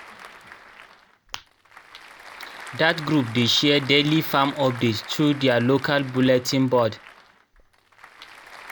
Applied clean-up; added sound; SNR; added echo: none; Applause / Crowd; 18 dB; none.